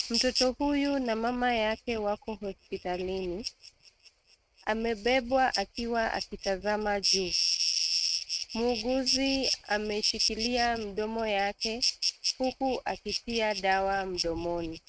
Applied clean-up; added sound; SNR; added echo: neural mask model RNNoise.